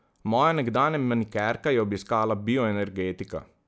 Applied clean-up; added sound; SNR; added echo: none; none; none; none.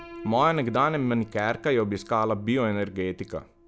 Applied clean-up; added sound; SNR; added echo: none; Piano; 20 dB; none.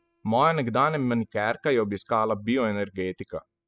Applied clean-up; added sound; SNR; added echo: classical method spectral subtraction.